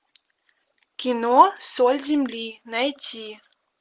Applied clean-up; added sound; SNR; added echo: none; none; none; none.